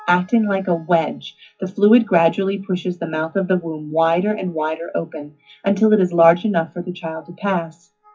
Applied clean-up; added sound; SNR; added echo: classical method WPE with log-MMSE.